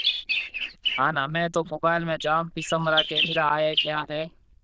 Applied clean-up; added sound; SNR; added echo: neural diffusion model UNIVERSE++.